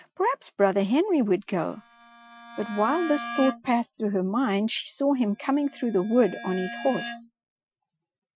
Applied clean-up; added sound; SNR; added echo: classical method Wiener filter.